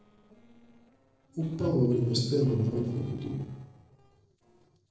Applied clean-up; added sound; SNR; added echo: neural separator model SepFormer DNS4.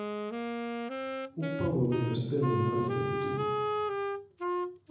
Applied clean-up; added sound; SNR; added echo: none; Wind instrument, woodwind instrument; 0 dB; reverberation time 1.0 s.